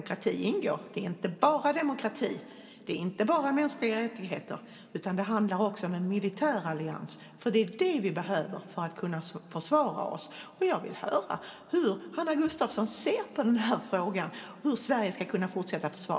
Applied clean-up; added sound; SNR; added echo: none; none; none; reverberation time 2.0 s.